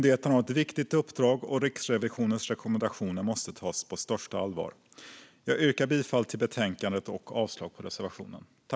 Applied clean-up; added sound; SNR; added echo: none; none; none; none.